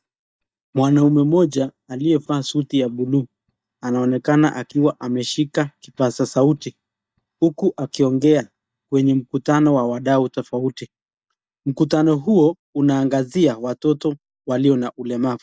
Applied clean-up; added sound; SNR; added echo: neural mask model DeepFilterNet 3.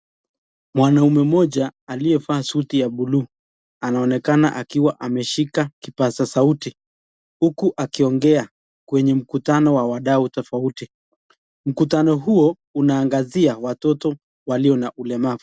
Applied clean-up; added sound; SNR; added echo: none; none; none; none.